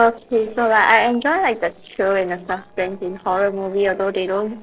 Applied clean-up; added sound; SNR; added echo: neural separator model SepFormer DNS4.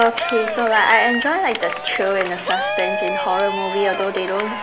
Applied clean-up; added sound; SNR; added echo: none; Cheering; 4 dB; reverberation time 1.3 s.